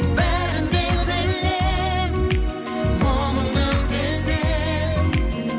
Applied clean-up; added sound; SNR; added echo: none; none; none; none.